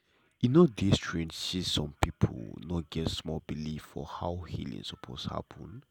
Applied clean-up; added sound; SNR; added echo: none; none; none; none.